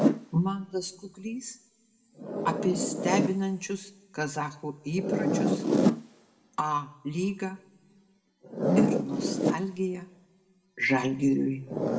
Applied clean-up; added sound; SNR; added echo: none; Zipper (clothing); -1 dB; reverberation time 0.8 s.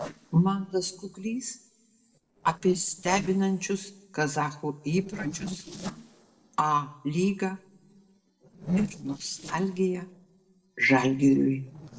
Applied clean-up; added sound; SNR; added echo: neural separator model SepFormer DNS4.